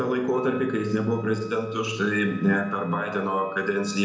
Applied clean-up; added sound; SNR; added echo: none; Wind instrument, woodwind instrument; 18 dB; reverberation time 0.8 s.